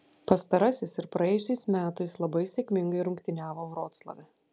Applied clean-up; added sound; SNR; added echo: none; none; none; none.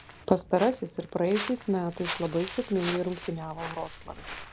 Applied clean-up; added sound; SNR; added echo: none; Walk, footsteps; 11 dB; none.